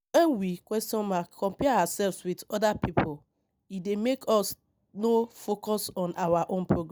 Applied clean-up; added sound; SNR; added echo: none; none; none; none.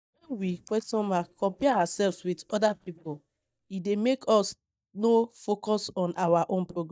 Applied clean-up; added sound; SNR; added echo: neural mask model DeepFilterNet 3.